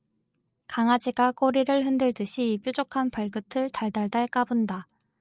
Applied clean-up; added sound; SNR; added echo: none; none; none; none.